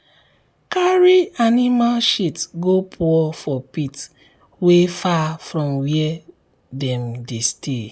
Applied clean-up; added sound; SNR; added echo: none; none; none; none.